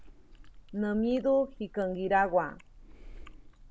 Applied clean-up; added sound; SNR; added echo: none; Chewing, mastication; 17 dB; none.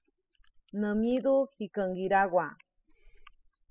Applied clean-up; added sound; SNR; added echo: classical method spectral subtraction.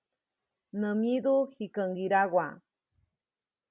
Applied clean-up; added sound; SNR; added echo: none; none; none; none.